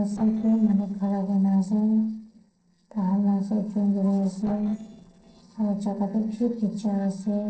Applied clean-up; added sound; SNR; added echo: neural separator model SepFormer DNS4.